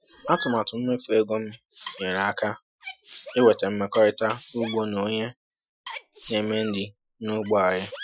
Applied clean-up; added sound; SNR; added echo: classical method Wiener filter.